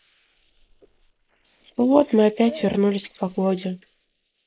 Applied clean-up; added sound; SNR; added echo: neural mask model Resemble Enhance denoiser.